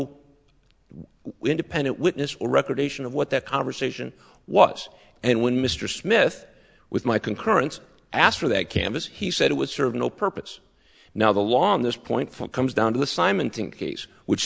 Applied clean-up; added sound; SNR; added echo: none; none; none; none.